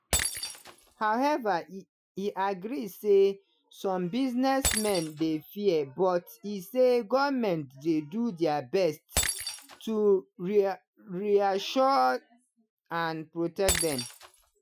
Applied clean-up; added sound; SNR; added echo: classical method Wiener filter.